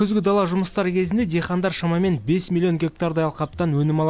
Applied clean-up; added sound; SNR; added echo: none; none; none; none.